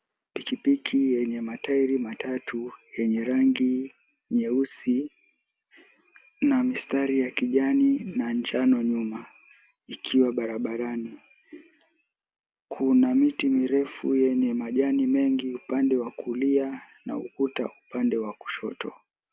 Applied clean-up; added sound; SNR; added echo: none; none; none; none.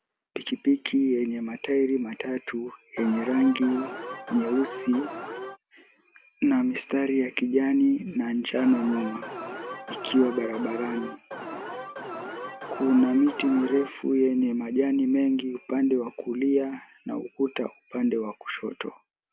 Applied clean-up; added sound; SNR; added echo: none; Alarm; 10 dB; none.